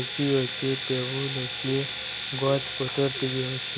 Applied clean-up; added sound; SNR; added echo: none; Domestic sounds, home sounds; 2 dB; none.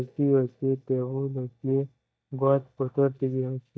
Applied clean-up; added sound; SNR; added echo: neural mask model DeepFilterNet 3.